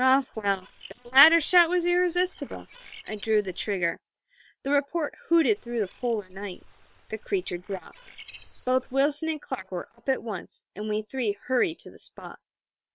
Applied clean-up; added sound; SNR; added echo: neural separator model SepFormer WHAM!.